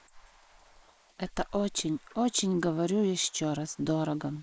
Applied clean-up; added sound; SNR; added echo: neural mask model Resemble Enhance denoiser.